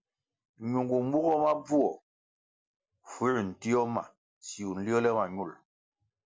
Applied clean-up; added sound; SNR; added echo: none; none; none; none.